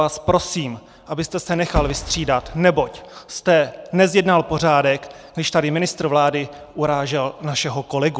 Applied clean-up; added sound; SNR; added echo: none; Fireworks; 9 dB; none.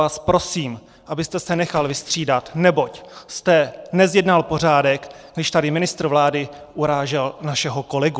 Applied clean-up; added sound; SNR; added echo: neural separator model SepFormer DNS4.